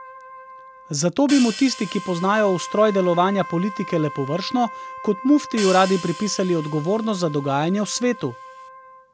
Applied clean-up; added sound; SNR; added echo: none; Hi-hat + Wind instrument, woodwind instrument; 13 dB; none.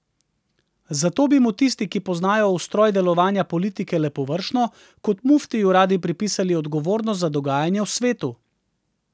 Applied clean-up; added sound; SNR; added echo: none; none; none; none.